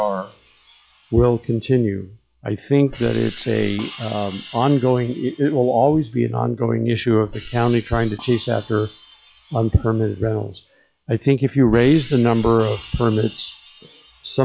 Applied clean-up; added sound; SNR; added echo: classical method log-MMSE.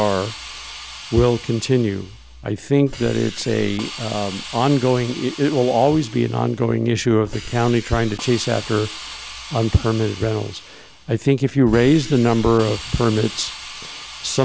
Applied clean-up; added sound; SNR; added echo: none; Hiss; 15 dB; none.